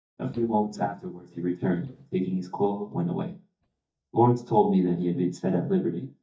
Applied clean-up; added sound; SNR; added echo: neural mask model DeepFilterNet 3.